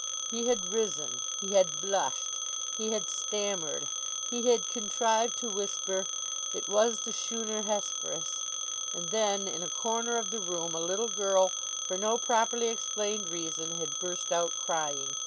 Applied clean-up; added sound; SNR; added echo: none; Telephone; 2 dB; none.